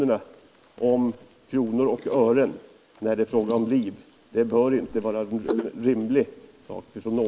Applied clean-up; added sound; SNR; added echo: neural mask model Resemble Enhance denoiser.